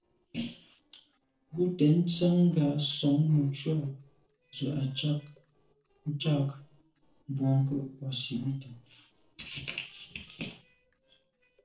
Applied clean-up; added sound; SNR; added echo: neural separator model SepFormer DNS4.